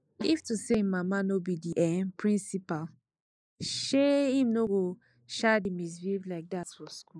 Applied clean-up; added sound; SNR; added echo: neural mask model Resemble Enhance denoiser.